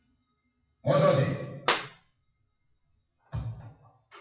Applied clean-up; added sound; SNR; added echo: classical method WPE with log-MMSE.